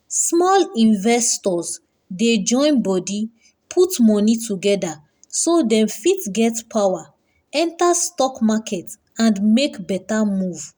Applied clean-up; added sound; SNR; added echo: none; none; none; none.